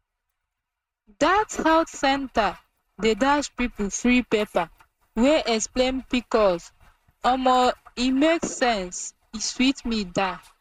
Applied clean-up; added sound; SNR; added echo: neural mask model RNNoise.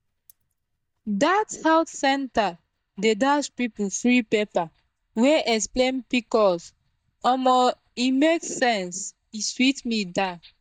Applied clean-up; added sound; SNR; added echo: neural mask model DeepFilterNet 3.